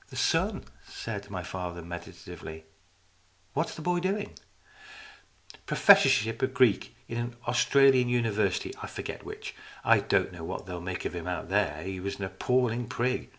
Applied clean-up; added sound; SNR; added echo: none; none; none; none.